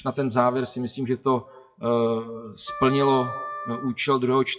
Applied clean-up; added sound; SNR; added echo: classical method WPE with log-MMSE.